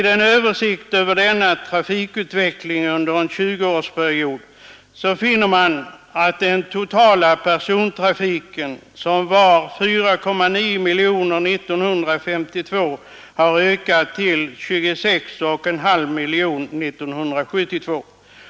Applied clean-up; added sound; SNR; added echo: none; none; none; none.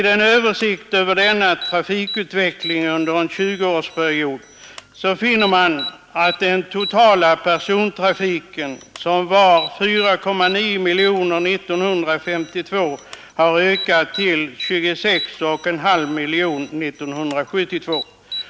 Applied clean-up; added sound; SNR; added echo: none; Alarm; 15 dB; none.